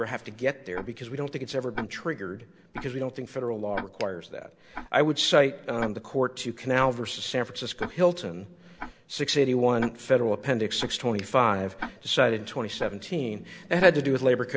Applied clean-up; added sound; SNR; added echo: none; Finger snapping + Tick-tock; 16 dB; none.